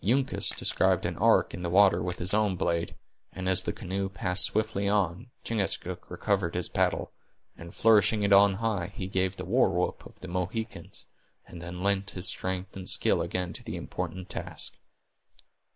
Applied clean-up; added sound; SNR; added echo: neural mask model Resemble Enhance denoiser.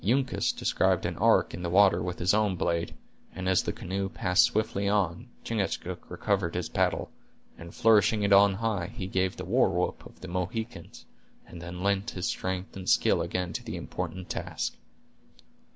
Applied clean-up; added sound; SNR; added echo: none; none; none; none.